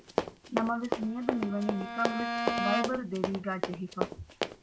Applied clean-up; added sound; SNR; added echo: none; Run + Bowed string instrument; -1 dB; none.